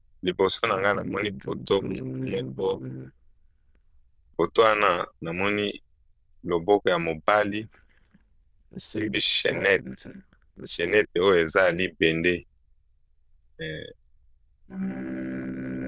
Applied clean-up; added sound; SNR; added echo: neural diffusion model UNIVERSE++.